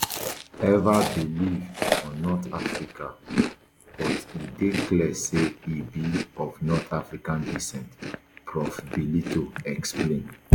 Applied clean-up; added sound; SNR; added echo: none; Chewing, mastication; 6 dB; none.